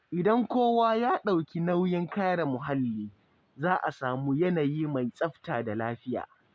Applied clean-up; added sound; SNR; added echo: none; none; none; none.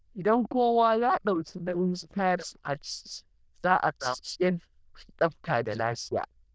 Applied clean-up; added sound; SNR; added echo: neural diffusion model UNIVERSE++.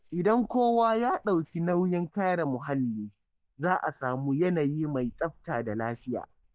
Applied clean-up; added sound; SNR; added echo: neural mask model DeepFilterNet 3.